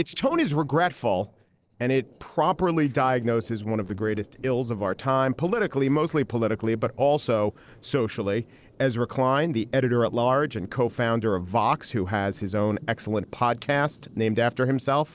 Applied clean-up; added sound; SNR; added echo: neural separator model SepFormer DNS4.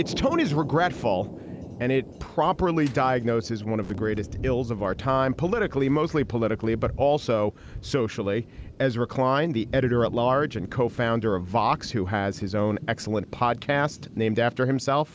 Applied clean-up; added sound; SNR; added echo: none; Thunder; 14 dB; none.